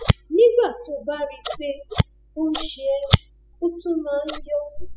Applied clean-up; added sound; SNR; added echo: classical method spectral subtraction.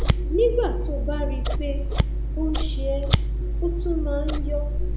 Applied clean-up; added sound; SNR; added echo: none; Scissors; -5 dB; none.